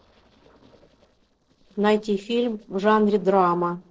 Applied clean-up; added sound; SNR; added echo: neural separator model SepFormer DNS4.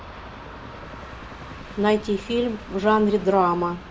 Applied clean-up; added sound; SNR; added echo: none; Train; 14 dB; reverberation time 1.7 s.